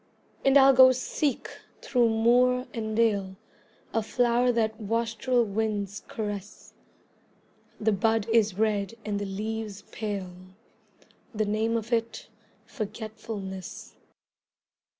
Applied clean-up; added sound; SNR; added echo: none; none; none; none.